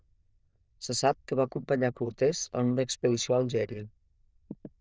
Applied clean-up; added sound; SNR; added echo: neural diffusion model UNIVERSE++.